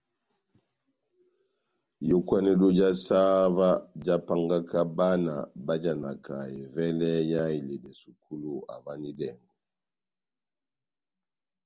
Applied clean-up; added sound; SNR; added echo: none; none; none; none.